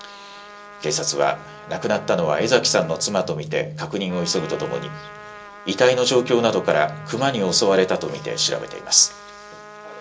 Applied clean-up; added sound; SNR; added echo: none; Trumpet; 18 dB; reverberation time 0.2 s.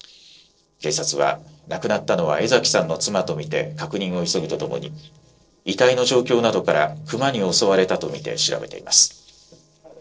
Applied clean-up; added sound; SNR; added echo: neural separator model SepFormer DNS4.